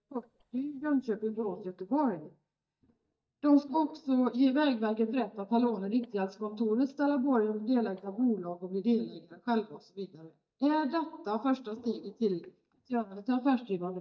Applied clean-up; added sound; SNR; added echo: neural mask model DeepFilterNet 3.